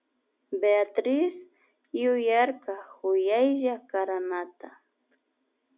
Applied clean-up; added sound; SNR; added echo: none; none; none; none.